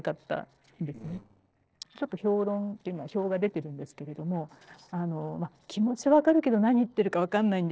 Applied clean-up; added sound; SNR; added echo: neural separator model SepFormer DNS4.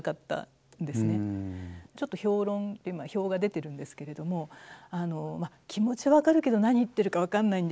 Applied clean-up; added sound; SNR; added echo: none; none; none; none.